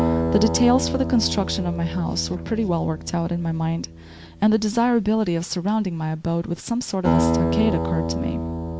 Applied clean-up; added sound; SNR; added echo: none; Acoustic guitar; 4 dB; none.